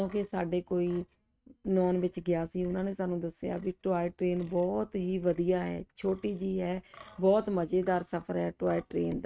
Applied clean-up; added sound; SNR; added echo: neural mask model RNNoise.